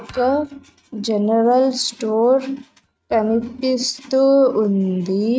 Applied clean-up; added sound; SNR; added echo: neural mask model RNNoise.